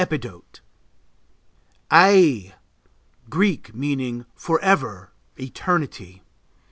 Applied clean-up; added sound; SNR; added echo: none; none; none; none.